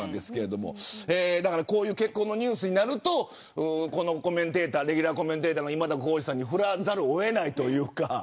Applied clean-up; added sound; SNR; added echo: none; none; none; none.